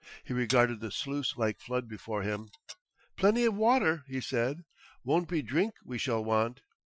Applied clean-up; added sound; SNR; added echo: classical method Wiener filter.